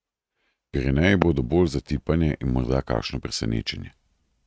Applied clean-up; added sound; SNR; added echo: neural mask model RNNoise.